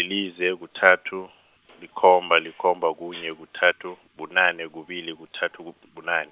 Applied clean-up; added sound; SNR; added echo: none; none; none; none.